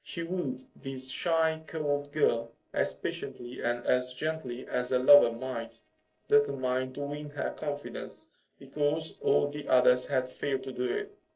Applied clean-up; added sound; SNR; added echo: neural separator model SepFormer DNS4.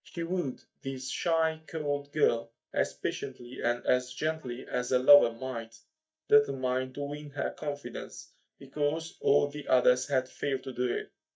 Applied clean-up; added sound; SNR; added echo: neural mask model DeepFilterNet 3.